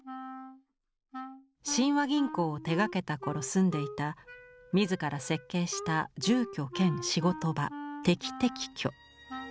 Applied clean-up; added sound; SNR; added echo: none; Wind instrument, woodwind instrument; 12 dB; none.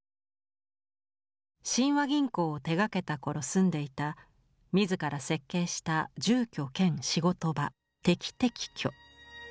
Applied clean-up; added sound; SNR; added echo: none; none; none; none.